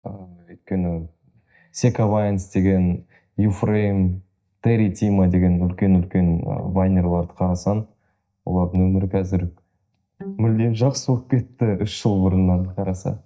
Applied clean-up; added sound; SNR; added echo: neural mask model DeepFilterNet 3.